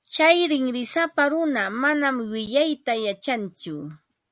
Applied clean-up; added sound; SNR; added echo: none; none; none; none.